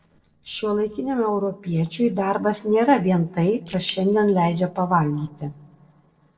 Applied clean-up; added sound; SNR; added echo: neural separator model SepFormer DNS4.